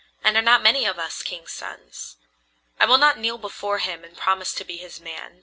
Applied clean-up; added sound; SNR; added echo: none; none; none; none.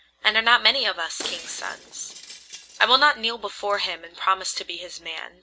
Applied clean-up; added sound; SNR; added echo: none; Shatter; 19 dB; none.